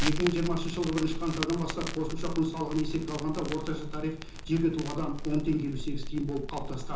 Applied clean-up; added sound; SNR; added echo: none; Crackle; 3 dB; reverberation time 0.6 s.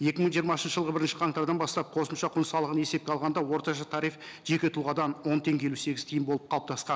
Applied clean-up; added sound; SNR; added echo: none; none; none; none.